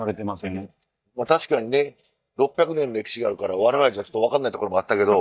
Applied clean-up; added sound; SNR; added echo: neural mask model DeepFilterNet 3.